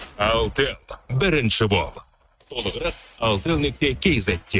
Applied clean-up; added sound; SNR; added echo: neural mask model RNNoise.